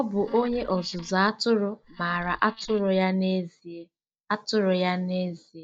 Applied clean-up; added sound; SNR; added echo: neural mask model DeepFilterNet 3.